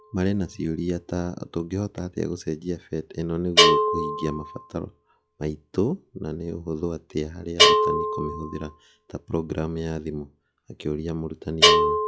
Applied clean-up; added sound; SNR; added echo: classical method log-MMSE.